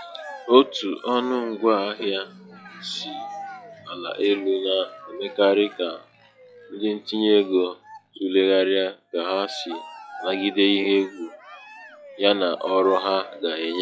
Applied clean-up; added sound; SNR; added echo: classical method log-MMSE.